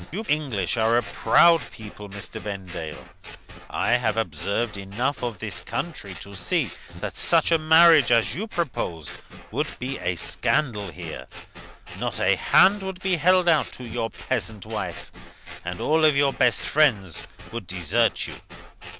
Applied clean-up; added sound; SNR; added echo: none; Scissors; 15 dB; none.